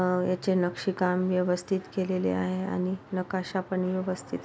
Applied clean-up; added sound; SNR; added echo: none; none; none; none.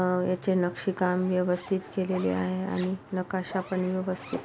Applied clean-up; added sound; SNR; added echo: none; Zipper (clothing); 19 dB; none.